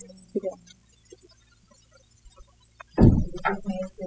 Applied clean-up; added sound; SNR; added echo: classical method spectral subtraction.